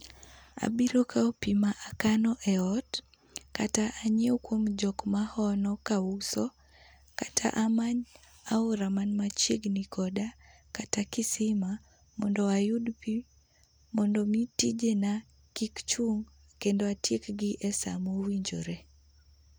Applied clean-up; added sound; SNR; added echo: none; none; none; none.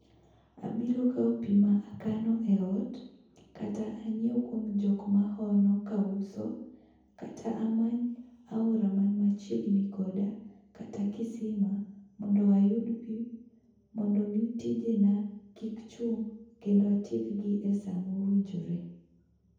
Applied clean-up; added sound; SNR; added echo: none; none; none; reverberation time 0.9 s.